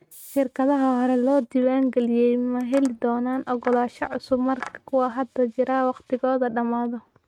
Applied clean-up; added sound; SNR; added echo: neural mask model RNNoise.